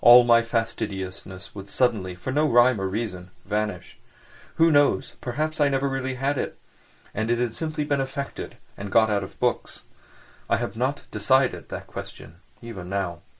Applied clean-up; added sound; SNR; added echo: neural mask model Resemble Enhance denoiser.